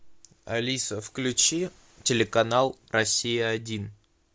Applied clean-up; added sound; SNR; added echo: none; none; none; none.